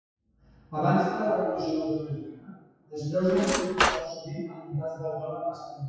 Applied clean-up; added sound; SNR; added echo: classical method WPE with log-MMSE.